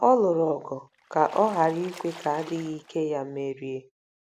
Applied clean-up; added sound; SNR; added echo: none; Splash, splatter; 20 dB; none.